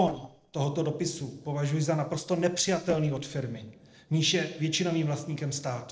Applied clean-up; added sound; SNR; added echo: neural separator model SepFormer DNS4.